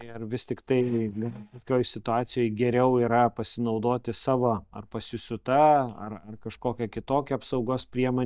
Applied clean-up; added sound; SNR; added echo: neural mask model DeepFilterNet 3.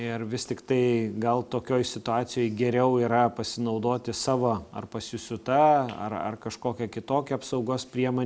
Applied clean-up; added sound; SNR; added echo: none; none; none; none.